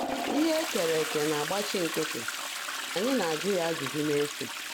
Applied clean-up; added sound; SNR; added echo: none; Toilet flush; 4 dB; none.